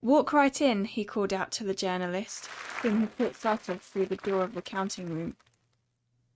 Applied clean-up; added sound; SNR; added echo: neural mask model RNNoise.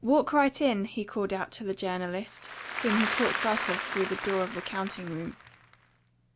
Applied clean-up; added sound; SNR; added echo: none; Applause / Crowd; 4 dB; none.